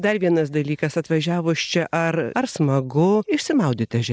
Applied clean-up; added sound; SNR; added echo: neural mask model Resemble Enhance denoiser.